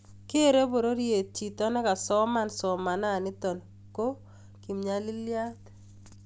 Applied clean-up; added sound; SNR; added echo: none; none; none; none.